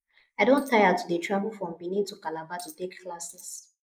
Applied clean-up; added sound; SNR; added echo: neural mask model Resemble Enhance denoiser.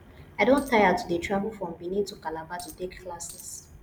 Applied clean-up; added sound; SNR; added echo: none; Coin (dropping); 19 dB; none.